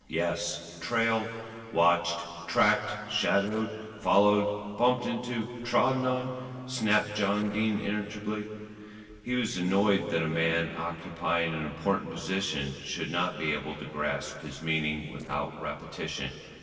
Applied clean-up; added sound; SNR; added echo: neural separator model SepFormer DNS4.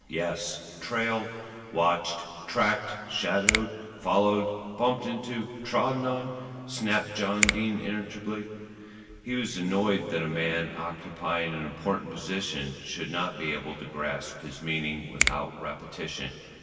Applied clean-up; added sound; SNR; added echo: none; Finger snapping; 3 dB; reverberation time 2.6 s.